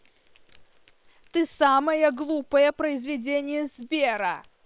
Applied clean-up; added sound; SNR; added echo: neural separator model SepFormer WHAM!.